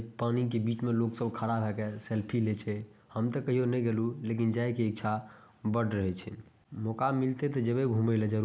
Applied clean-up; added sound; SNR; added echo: none; none; none; none.